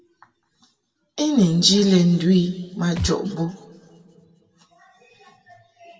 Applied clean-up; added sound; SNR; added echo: none; Thump, thud; 17 dB; reverberation time 1.7 s.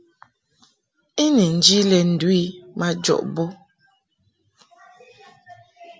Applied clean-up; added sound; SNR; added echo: none; none; none; none.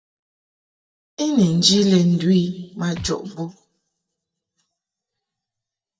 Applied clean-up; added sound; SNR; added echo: neural mask model DeepFilterNet 3.